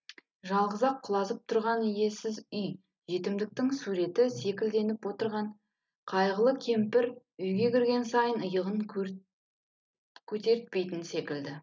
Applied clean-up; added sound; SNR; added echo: none; none; none; none.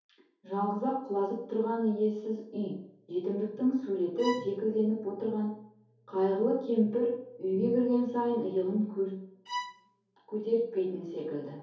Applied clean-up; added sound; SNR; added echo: none; Bowed string instrument; 10 dB; reverberation time 2.4 s.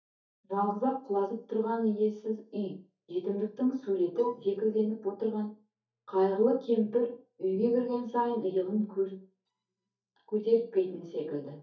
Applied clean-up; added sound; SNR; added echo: neural mask model DeepFilterNet 3.